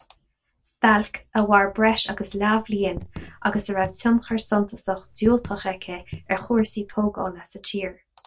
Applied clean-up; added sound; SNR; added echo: none; Raindrop / Drip; 17 dB; none.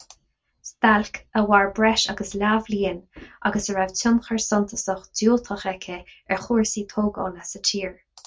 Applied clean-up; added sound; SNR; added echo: none; none; none; none.